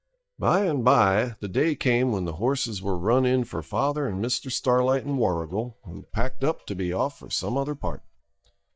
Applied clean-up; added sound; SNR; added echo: neural mask model DeepFilterNet 3.